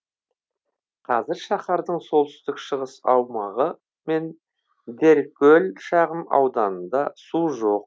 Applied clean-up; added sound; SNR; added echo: none; none; none; none.